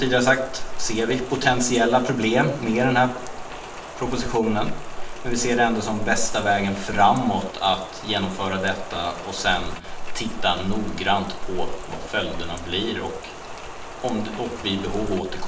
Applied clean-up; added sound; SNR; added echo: none; Rain; 6 dB; reverberation time 0.6 s.